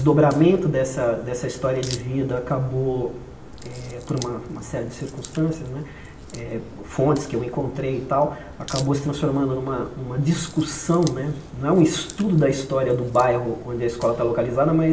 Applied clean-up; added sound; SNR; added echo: none; Crack; 18 dB; reverberation time 0.8 s.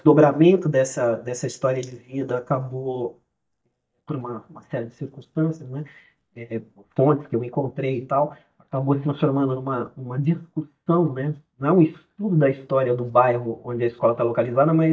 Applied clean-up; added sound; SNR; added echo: neural mask model DeepFilterNet 3.